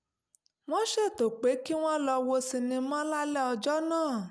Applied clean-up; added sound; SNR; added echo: none; none; none; none.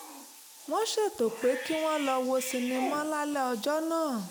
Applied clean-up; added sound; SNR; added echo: none; Bathtub (filling or washing) / Cat; 12 dB; none.